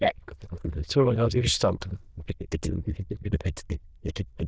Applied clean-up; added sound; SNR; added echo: neural diffusion model UNIVERSE++.